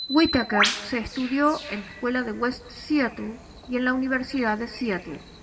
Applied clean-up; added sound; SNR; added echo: none; Bird; 8 dB; reverberation time 0.6 s.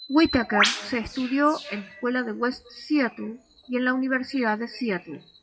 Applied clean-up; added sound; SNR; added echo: classical method WPE with log-MMSE.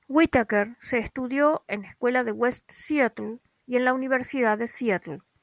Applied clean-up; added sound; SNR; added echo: none; none; none; none.